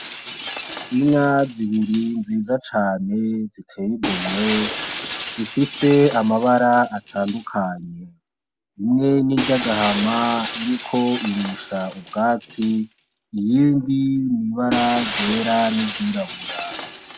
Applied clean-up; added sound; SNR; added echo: none; Shatter; 7 dB; none.